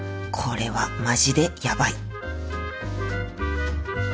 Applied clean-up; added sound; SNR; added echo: none; none; none; none.